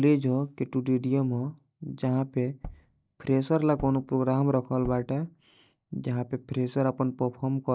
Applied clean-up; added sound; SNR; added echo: neural mask model DeepFilterNet 3.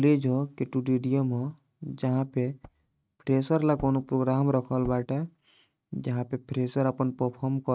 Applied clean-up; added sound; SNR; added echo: neural mask model RNNoise.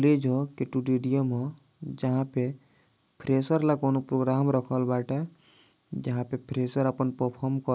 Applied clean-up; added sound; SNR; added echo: none; none; none; none.